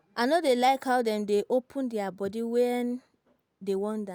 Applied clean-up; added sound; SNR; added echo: none; none; none; none.